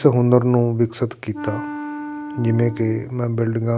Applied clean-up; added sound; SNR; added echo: none; Wind instrument, woodwind instrument; 12 dB; none.